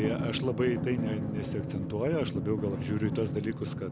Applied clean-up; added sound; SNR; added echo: none; Drum; 2 dB; none.